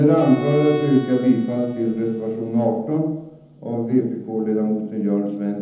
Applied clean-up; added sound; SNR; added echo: none; Bowed string instrument; 14 dB; reverberation time 0.9 s.